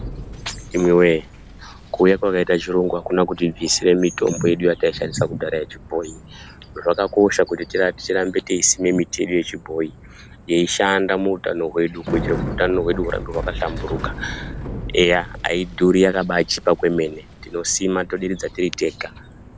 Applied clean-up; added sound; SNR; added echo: none; Bicycle; 14 dB; none.